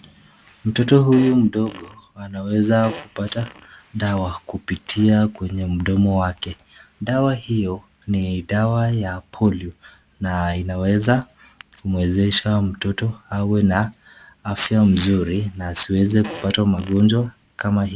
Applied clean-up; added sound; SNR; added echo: none; Fart; 17 dB; none.